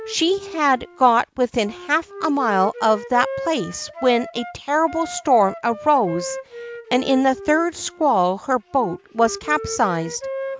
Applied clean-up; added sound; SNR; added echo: none; Wind instrument, woodwind instrument; 13 dB; none.